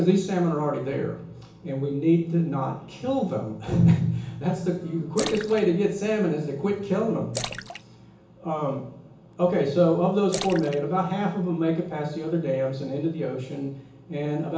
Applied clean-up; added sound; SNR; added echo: none; Splash, splatter; 14 dB; reverberation time 0.7 s.